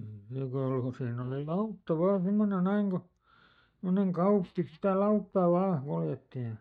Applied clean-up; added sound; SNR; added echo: neural mask model DeepFilterNet 3.